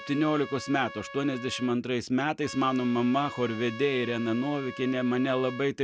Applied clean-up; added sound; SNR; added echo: none; Trumpet; 15 dB; none.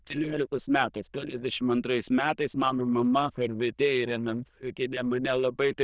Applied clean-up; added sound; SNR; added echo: neural diffusion model UNIVERSE++.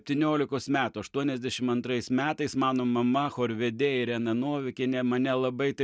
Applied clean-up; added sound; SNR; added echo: none; none; none; none.